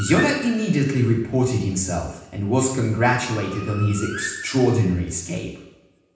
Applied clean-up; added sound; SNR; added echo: none; Bird; 16 dB; reverberation time 0.9 s.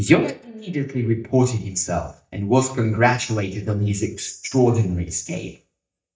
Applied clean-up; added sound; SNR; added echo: neural mask model DeepFilterNet 3.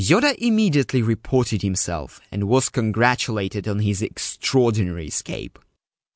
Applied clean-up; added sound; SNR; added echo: none; none; none; none.